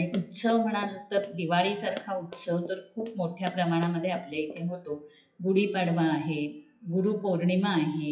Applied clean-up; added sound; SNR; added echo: classical method WPE with log-MMSE.